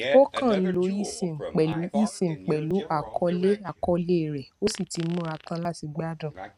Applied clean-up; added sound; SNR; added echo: neural mask model RNNoise.